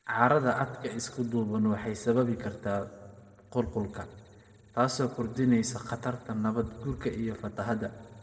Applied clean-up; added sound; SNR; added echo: neural separator model SepFormer DNS4.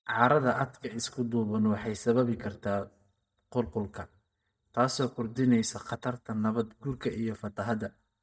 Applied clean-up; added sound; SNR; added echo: neural mask model DeepFilterNet 3.